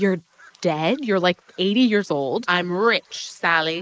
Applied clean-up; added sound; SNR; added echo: neural mask model Resemble Enhance denoiser.